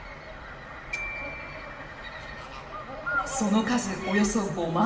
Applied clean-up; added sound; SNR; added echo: none; Glockenspiel; 14 dB; reverberation time 1.0 s.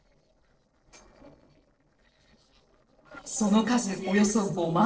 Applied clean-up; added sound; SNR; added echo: neural separator model SepFormer DNS4.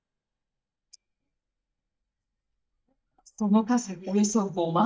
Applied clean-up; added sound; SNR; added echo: neural mask model DeepFilterNet 3.